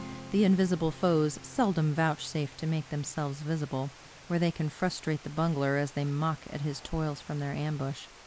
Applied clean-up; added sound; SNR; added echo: none; Strum + Water; 19 dB; none.